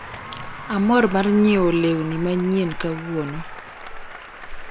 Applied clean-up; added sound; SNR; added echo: none; Applause + Car passing by; 11 dB; none.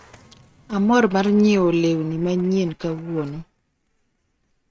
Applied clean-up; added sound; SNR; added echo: neural mask model RNNoise.